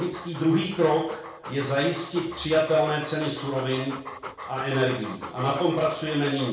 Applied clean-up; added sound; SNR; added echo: none; Dog; 15 dB; reverberation time 0.6 s.